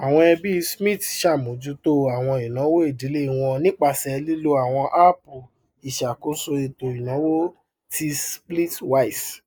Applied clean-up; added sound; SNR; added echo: neural mask model Resemble Enhance denoiser.